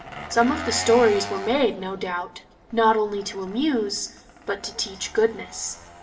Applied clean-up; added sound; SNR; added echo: none; Engine; 13 dB; reverberation time 0.8 s.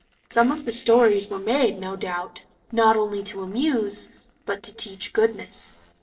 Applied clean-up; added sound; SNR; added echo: neural separator model SepFormer DNS4.